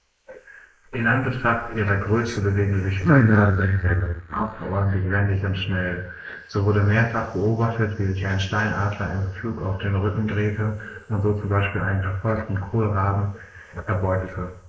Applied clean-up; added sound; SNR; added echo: neural mask model Resemble Enhance denoiser.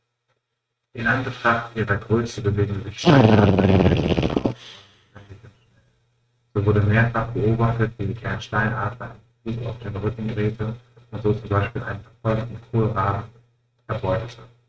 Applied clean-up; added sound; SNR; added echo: neural mask model RNNoise.